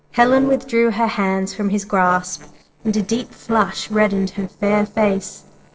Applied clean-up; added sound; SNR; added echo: neural separator model SepFormer DNS4.